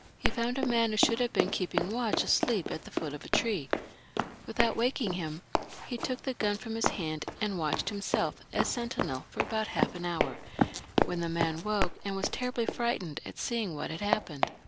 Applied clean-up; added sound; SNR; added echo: none; Run; 1 dB; none.